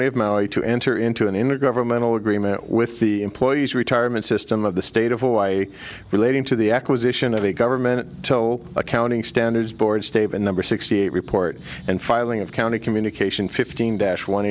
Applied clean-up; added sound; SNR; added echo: none; none; none; none.